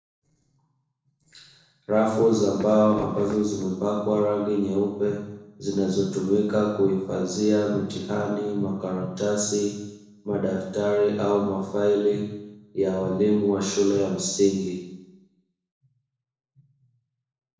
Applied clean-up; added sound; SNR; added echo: neural separator model SepFormer DNS4.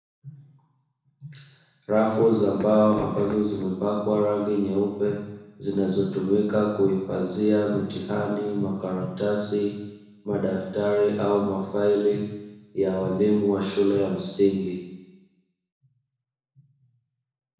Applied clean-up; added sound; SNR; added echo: none; Run; 13 dB; reverberation time 1.0 s.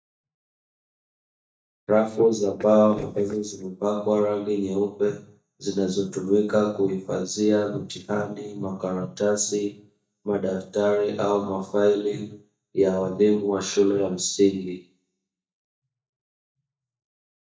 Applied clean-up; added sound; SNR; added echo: neural mask model DeepFilterNet 3.